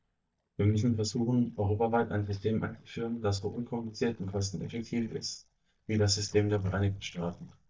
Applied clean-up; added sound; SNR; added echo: neural mask model DeepFilterNet 3.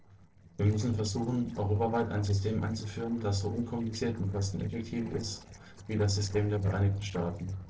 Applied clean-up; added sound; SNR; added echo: neural separator model SepFormer DNS4.